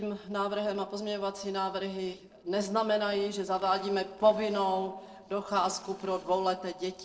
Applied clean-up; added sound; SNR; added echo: neural separator model SepFormer DNS4.